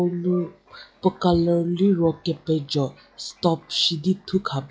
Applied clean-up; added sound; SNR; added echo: classical method log-MMSE.